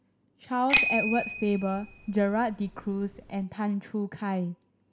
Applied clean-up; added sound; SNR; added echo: none; Bicycle bell; -1 dB; none.